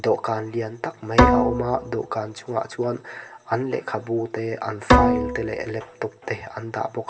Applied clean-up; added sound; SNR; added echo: none; Bowed string instrument; -4 dB; reverberation time 0.6 s.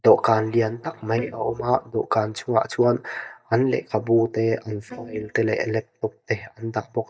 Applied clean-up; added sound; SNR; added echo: neural mask model DeepFilterNet 3.